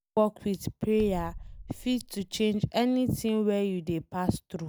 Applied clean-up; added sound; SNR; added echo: none; Bass drum; 14 dB; none.